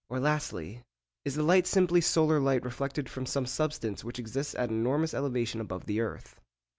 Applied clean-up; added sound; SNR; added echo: none; none; none; none.